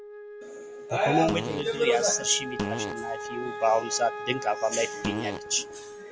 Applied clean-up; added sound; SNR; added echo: none; Fart + Wind instrument, woodwind instrument; 7 dB; none.